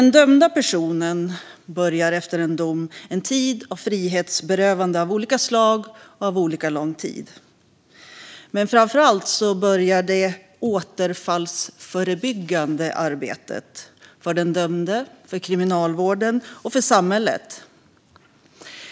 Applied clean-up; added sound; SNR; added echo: none; none; none; none.